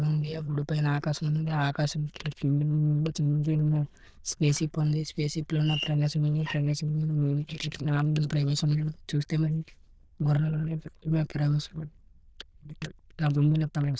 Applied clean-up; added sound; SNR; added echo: neural diffusion model UNIVERSE++.